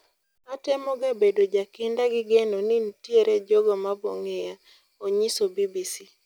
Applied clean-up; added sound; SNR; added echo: none; none; none; none.